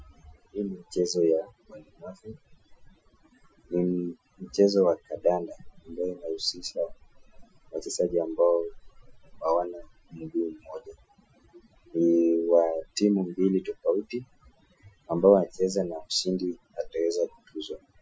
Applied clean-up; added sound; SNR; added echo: classical method Wiener filter.